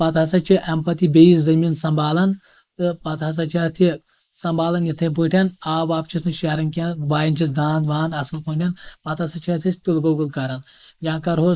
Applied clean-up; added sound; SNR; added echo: neural mask model Resemble Enhance denoiser.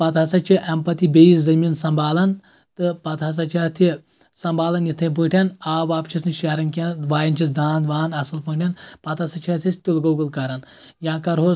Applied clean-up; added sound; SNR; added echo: none; none; none; none.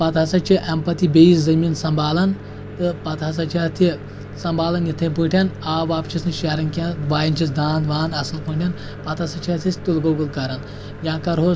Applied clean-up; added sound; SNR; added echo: none; Microwave oven; 12 dB; none.